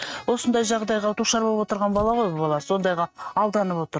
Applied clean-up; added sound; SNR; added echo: neural mask model RNNoise.